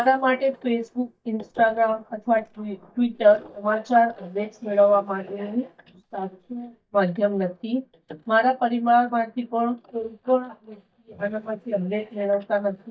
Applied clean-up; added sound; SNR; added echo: neural mask model DeepFilterNet 3.